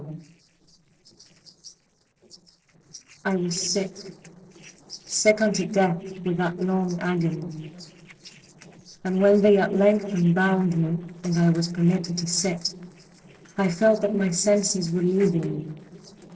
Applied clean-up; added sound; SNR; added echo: neural separator model SepFormer DNS4.